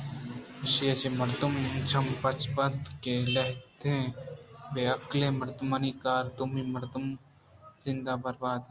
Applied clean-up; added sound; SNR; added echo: none; none; none; none.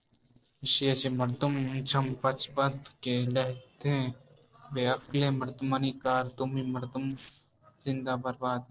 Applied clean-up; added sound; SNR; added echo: neural separator model SepFormer DNS4.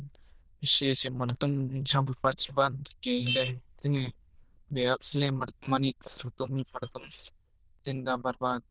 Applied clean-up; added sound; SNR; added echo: neural diffusion model UNIVERSE++.